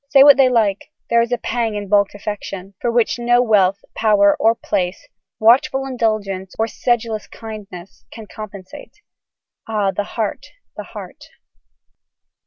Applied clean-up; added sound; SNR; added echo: none; none; none; none.